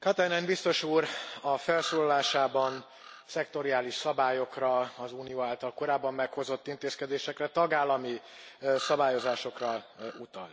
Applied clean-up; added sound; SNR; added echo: none; Bird vocalization, bird call, bird song; 14 dB; none.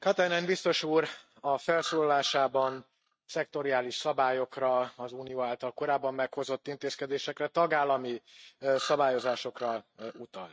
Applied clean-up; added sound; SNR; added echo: neural mask model RNNoise.